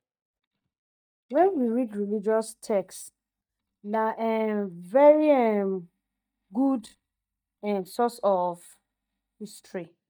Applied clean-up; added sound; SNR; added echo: neural mask model DeepFilterNet 3.